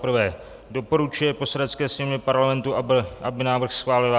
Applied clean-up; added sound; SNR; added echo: none; none; none; none.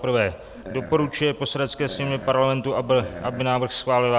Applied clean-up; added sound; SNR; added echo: none; Burping, eructation; 15 dB; none.